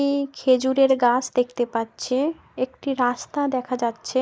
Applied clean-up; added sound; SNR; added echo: neural mask model Resemble Enhance denoiser.